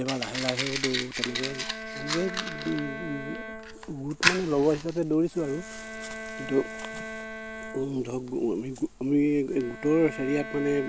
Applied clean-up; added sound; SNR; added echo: none; Bowed string instrument + Fire; 6 dB; none.